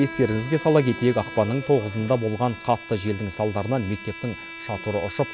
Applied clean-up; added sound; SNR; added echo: none; Bowed string instrument; 14 dB; none.